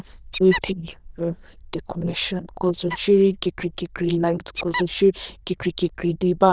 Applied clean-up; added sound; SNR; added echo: neural diffusion model UNIVERSE++.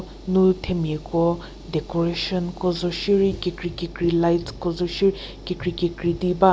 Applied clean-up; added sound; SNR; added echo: none; none; none; none.